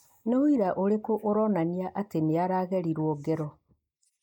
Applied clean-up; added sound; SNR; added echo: neural mask model Resemble Enhance denoiser.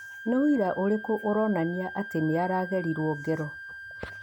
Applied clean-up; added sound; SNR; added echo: none; Wind instrument, woodwind instrument; 13 dB; none.